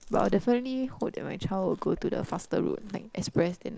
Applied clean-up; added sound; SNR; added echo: none; Chewing, mastication; 16 dB; none.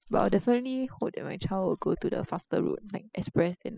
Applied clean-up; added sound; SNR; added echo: classical method spectral subtraction.